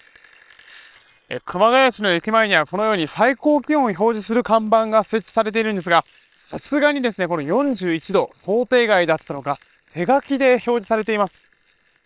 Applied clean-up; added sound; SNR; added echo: neural separator model SepFormer WHAM!.